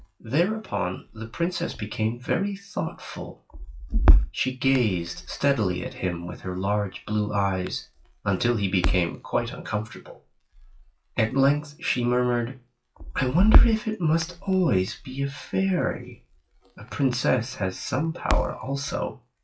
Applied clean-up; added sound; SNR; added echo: classical method WPE with log-MMSE.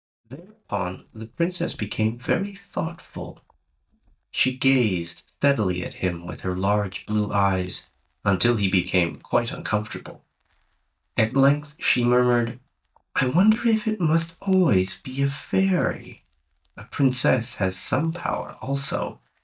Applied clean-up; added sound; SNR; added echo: neural mask model DeepFilterNet 3.